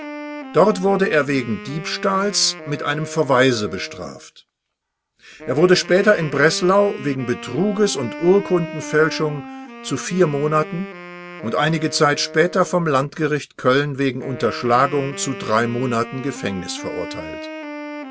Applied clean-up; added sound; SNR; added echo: none; Wind instrument, woodwind instrument; 14 dB; none.